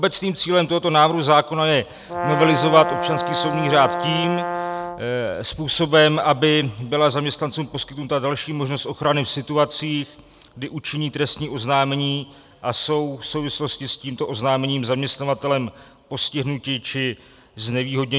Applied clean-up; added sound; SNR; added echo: none; Brass instrument; 4 dB; none.